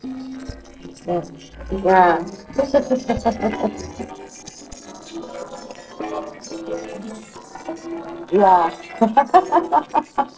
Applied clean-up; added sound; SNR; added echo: neural separator model SepFormer DNS4.